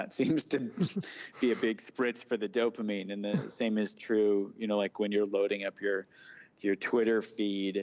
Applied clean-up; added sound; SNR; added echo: none; none; none; none.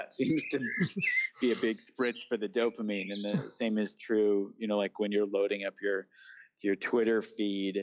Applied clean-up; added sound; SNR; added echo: classical method log-MMSE.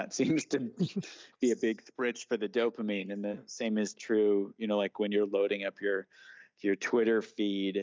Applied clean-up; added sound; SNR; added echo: neural mask model DeepFilterNet 3.